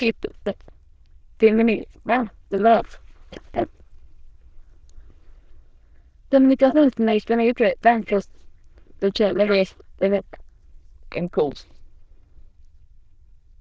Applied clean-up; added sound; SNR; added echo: neural diffusion model UNIVERSE++.